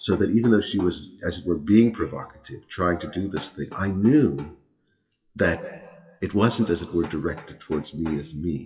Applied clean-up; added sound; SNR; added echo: classical method WPE with log-MMSE.